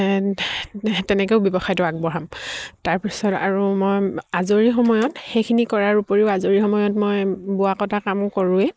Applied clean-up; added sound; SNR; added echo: neural mask model Resemble Enhance denoiser.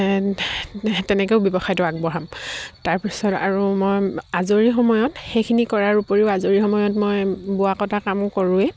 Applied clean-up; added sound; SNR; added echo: none; none; none; none.